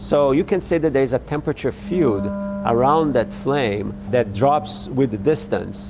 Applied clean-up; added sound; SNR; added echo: none; Wind instrument, woodwind instrument; 13 dB; none.